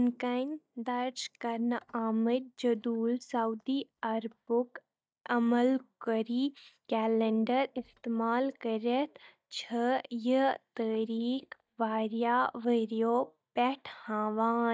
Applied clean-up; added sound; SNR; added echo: neural mask model DeepFilterNet 3.